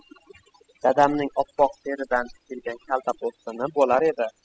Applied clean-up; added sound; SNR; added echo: classical method spectral subtraction.